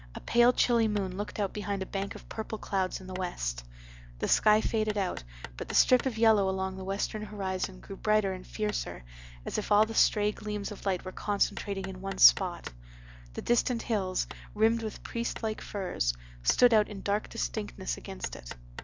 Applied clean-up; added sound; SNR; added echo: none; Hammer; 20 dB; none.